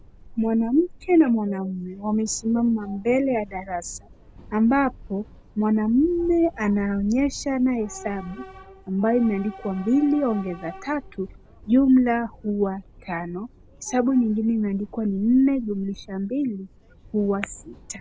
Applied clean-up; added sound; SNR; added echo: none; Subway, metro, underground / Train; 20 dB; none.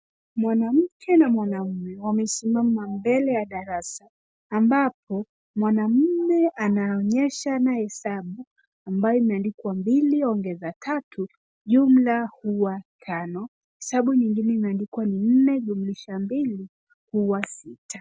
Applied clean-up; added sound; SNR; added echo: none; none; none; none.